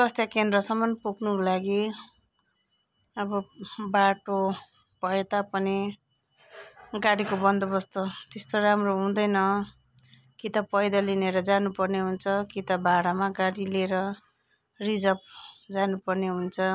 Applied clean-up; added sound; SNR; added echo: none; none; none; none.